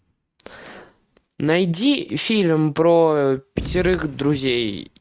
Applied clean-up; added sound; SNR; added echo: neural mask model RNNoise.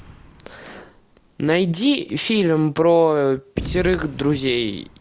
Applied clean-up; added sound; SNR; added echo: none; Boom; 17 dB; none.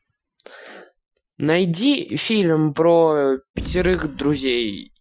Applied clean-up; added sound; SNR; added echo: classical method Wiener filter.